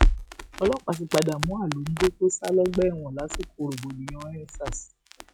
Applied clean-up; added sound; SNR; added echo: classical method log-MMSE.